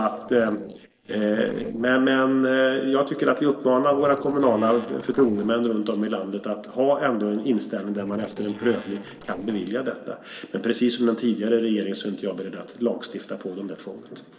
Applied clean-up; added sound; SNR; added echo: neural separator model SepFormer DNS4.